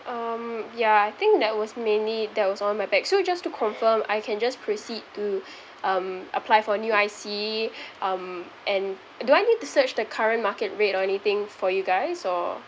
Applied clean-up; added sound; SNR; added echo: none; none; none; none.